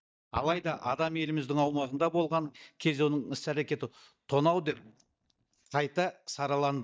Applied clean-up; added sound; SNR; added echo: neural mask model DeepFilterNet 3.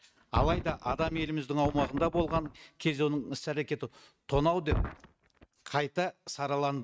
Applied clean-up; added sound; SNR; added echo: neural mask model RNNoise.